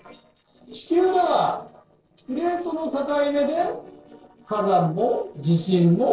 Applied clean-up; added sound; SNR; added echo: neural separator model SepFormer DNS4.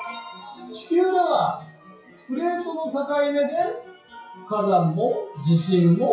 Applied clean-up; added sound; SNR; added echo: classical method WPE with log-MMSE.